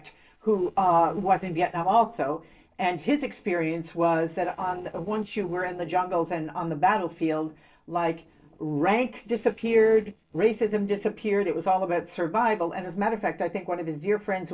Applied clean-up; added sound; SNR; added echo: neural separator model SepFormer DNS4.